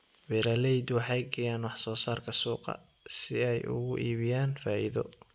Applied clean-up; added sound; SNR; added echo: none; none; none; none.